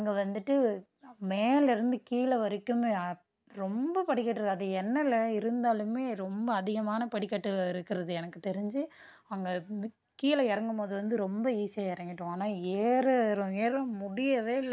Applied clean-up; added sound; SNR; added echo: none; none; none; none.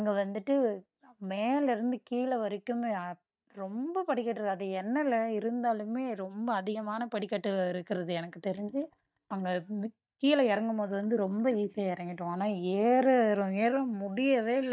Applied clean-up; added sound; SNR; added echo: neural mask model DeepFilterNet 3.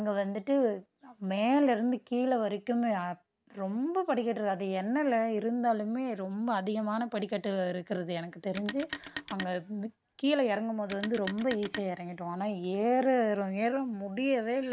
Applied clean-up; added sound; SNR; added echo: none; Telephone; 13 dB; none.